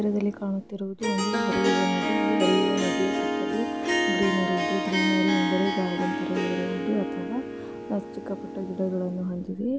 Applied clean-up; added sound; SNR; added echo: none; Harp; -1 dB; none.